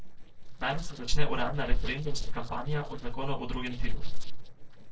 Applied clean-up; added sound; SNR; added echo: neural separator model SepFormer DNS4.